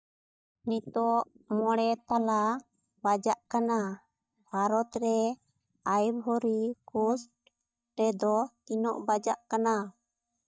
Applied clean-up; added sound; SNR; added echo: neural mask model DeepFilterNet 3.